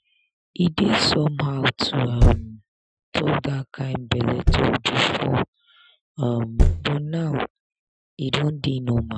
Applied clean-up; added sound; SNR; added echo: classical method Wiener filter.